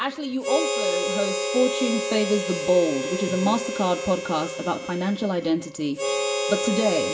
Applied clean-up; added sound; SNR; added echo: none; Harmonica; 3 dB; reverberation time 0.6 s.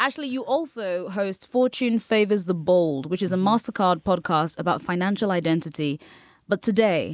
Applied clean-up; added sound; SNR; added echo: none; none; none; none.